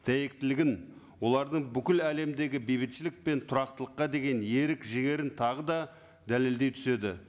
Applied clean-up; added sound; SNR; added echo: none; none; none; none.